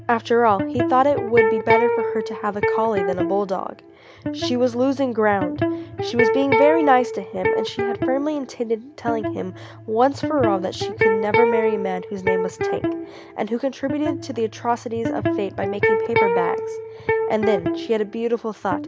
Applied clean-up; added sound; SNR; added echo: none; Electric guitar; 1 dB; none.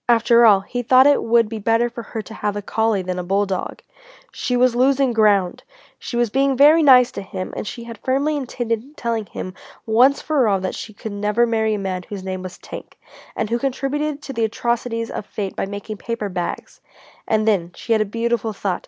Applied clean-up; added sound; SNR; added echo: none; none; none; none.